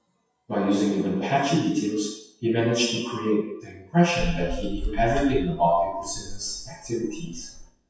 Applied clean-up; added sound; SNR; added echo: classical method WPE with log-MMSE.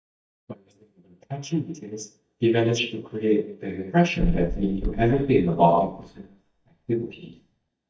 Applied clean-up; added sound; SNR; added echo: neural mask model DeepFilterNet 3.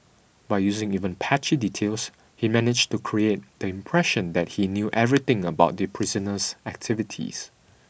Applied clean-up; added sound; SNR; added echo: none; none; none; none.